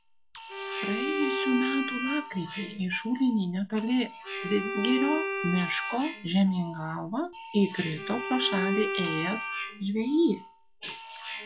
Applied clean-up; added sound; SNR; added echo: classical method log-MMSE.